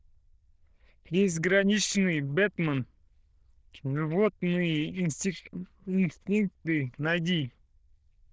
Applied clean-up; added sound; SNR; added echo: neural diffusion model UNIVERSE++.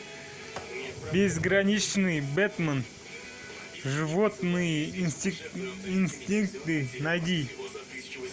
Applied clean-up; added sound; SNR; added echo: none; Sliding door; 20 dB; none.